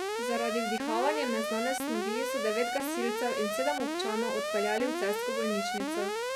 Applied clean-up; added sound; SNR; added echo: none; Alarm; 0 dB; none.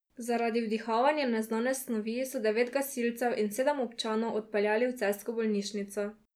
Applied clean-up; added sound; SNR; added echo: none; none; none; none.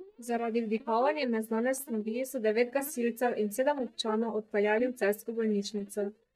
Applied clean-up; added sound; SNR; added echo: neural mask model DeepFilterNet 3.